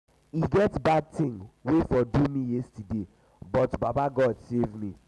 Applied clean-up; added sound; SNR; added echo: none; none; none; none.